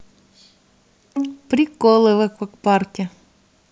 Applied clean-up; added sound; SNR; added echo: none; Bowed string instrument; 13 dB; none.